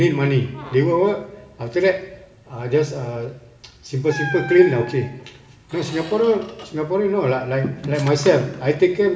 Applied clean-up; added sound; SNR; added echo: none; Squeak; 16 dB; reverberation time 0.8 s.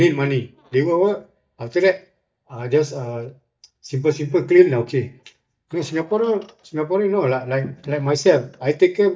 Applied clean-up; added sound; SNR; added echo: neural mask model DeepFilterNet 3.